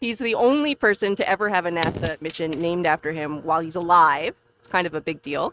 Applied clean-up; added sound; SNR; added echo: neural mask model RNNoise.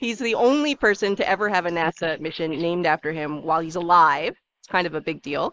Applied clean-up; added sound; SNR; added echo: neural mask model Resemble Enhance denoiser.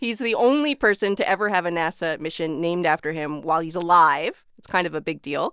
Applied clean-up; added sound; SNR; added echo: none; none; none; none.